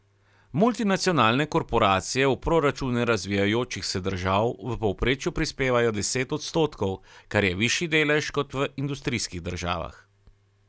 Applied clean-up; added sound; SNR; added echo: none; none; none; none.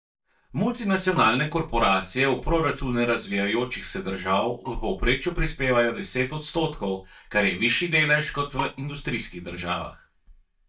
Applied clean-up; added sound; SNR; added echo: neural mask model DeepFilterNet 3.